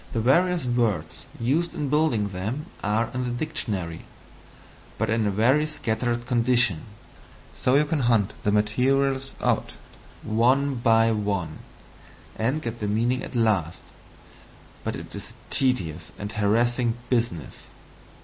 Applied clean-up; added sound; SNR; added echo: none; none; none; none.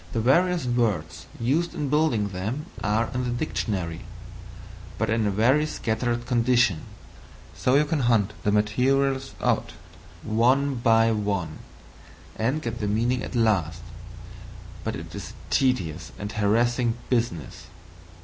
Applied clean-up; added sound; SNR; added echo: none; Bass guitar; 14 dB; none.